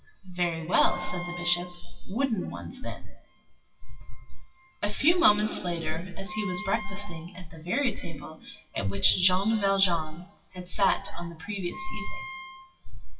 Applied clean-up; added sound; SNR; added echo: classical method WPE with log-MMSE.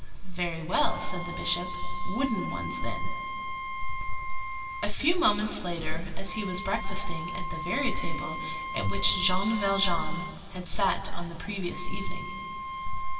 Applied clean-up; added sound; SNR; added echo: none; Wind instrument, woodwind instrument; 10 dB; reverberation time 2.6 s.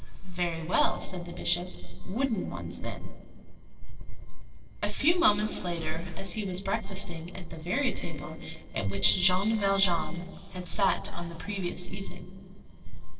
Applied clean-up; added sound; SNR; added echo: neural separator model SepFormer DNS4.